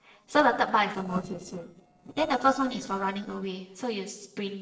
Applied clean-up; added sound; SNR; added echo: neural separator model SepFormer DNS4.